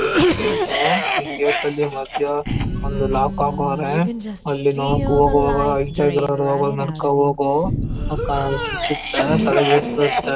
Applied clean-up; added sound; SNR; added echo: none; Cough + Boom; 2 dB; none.